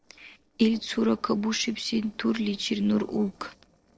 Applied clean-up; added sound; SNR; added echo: neural separator model SepFormer DNS4.